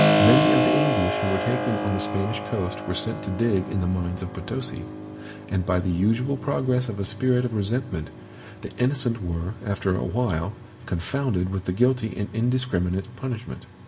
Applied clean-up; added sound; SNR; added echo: none; Keyboard (musical); 4 dB; reverberation time 1.4 s.